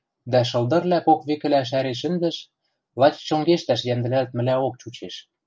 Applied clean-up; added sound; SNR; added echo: none; none; none; none.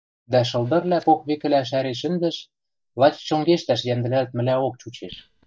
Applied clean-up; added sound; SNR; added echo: neural mask model DeepFilterNet 3.